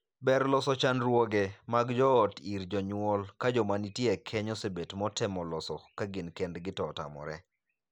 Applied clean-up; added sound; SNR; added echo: none; none; none; none.